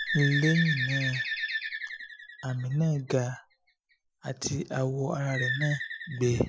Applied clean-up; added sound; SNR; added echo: classical method Wiener filter.